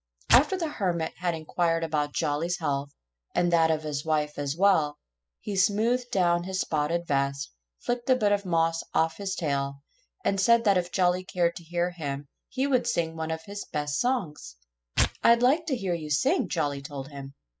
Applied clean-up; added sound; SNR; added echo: classical method spectral subtraction.